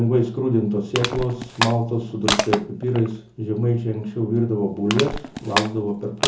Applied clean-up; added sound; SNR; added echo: none; Crushing; 6 dB; reverberation time 0.6 s.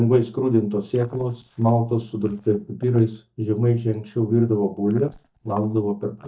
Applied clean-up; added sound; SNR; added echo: neural mask model DeepFilterNet 3.